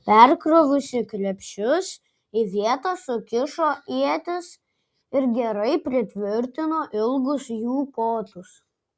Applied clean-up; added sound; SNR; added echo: none; none; none; none.